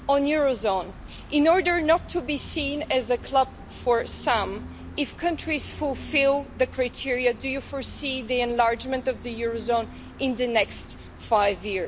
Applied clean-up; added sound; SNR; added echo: none; Gull, seagull; 15 dB; none.